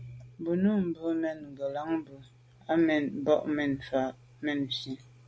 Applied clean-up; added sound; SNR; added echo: none; none; none; none.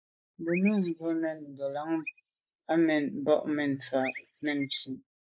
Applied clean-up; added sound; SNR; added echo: neural mask model Resemble Enhance denoiser.